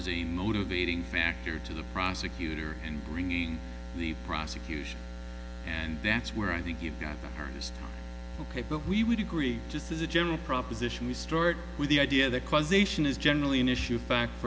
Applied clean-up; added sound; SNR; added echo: none; none; none; none.